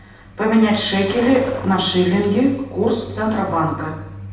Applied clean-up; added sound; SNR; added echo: none; Truck; 14 dB; reverberation time 0.9 s.